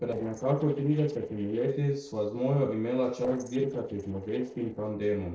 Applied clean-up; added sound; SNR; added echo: neural separator model SepFormer DNS4.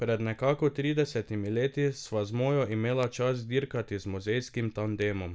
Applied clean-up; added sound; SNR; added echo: none; none; none; none.